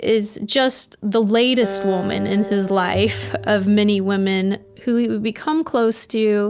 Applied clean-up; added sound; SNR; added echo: none; Bowed string instrument + Acoustic guitar; 14 dB; none.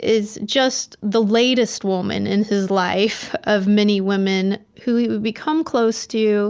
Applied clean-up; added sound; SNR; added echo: none; none; none; none.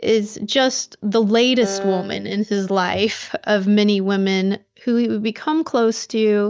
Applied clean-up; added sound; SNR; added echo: neural mask model DeepFilterNet 3.